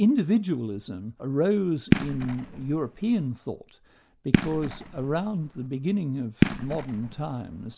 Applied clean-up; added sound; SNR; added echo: none; Fireworks; 1 dB; none.